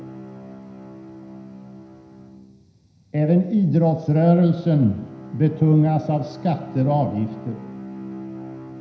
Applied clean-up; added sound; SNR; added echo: none; Bowed string instrument; 16 dB; reverberation time 0.9 s.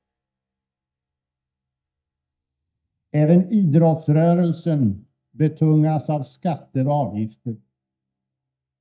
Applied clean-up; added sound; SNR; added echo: neural mask model DeepFilterNet 3.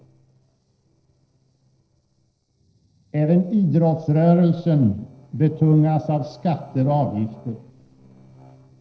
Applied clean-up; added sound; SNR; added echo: neural separator model SepFormer DNS4.